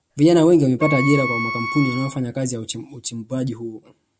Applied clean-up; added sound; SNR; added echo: none; Wind instrument, woodwind instrument; 8 dB; none.